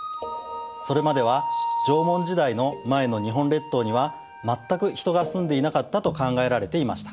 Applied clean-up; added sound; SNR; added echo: none; none; none; none.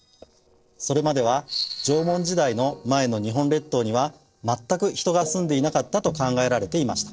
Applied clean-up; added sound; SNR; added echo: neural separator model SepFormer DNS4.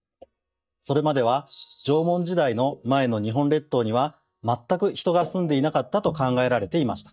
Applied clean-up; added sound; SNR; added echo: neural mask model DeepFilterNet 3.